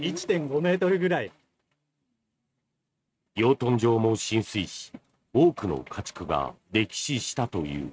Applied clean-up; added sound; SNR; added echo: neural mask model RNNoise.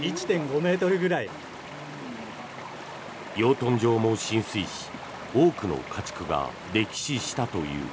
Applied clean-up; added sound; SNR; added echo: none; Stream; 12 dB; none.